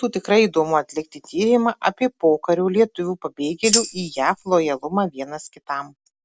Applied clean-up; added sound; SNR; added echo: none; Tambourine; 5 dB; none.